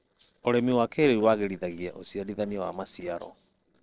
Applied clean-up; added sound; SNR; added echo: neural separator model SepFormer DNS4.